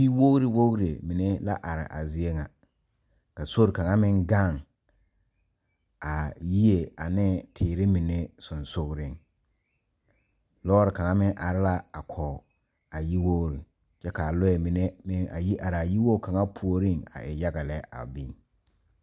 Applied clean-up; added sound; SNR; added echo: none; none; none; none.